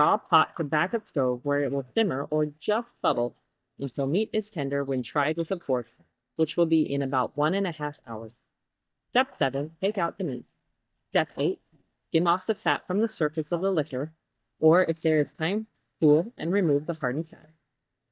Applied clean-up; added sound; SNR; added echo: neural mask model DeepFilterNet 3.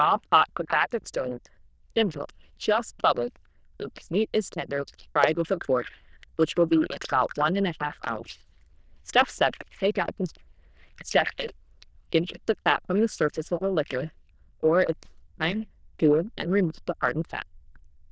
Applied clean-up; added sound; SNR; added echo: neural diffusion model UNIVERSE++.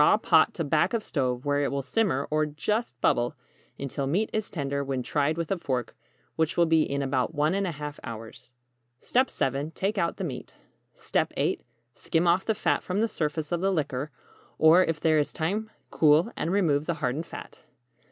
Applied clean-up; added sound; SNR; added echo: none; none; none; none.